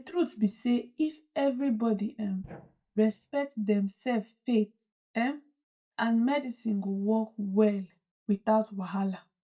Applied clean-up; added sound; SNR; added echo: neural mask model DeepFilterNet 3.